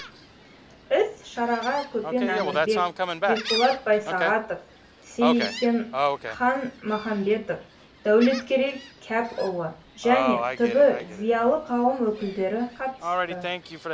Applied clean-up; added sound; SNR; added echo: none; Gull, seagull; 6 dB; reverberation time 0.3 s.